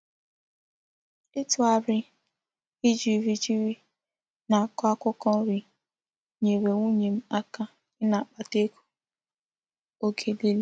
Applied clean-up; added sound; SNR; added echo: none; none; none; none.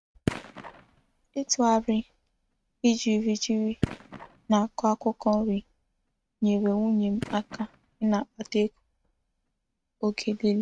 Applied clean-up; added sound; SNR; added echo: neural mask model RNNoise.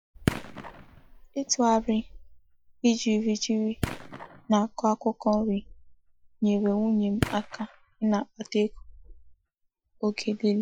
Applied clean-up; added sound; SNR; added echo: classical method Wiener filter.